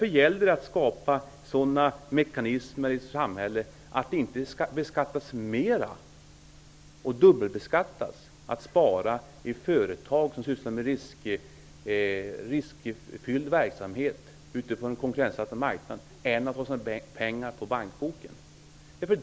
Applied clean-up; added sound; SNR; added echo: none; none; none; none.